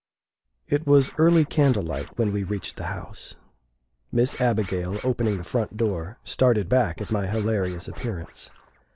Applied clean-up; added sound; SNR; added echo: neural mask model Resemble Enhance denoiser.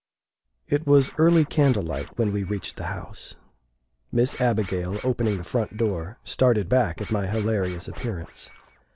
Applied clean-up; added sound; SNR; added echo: none; Scratching (performance technique); 18 dB; none.